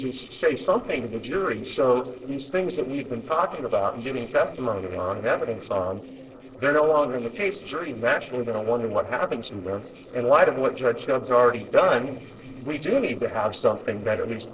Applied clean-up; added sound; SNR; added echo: neural separator model SepFormer DNS4.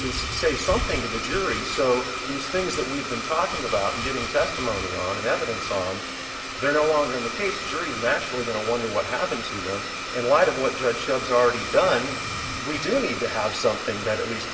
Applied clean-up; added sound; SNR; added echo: none; Domestic sounds, home sounds; 5 dB; reverberation time 1.0 s.